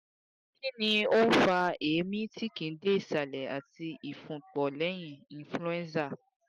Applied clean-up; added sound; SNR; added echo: none; none; none; none.